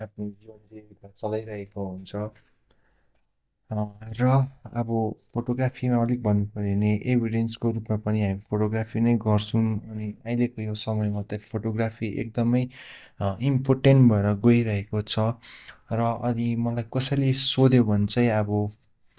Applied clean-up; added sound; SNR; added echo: neural mask model DeepFilterNet 3.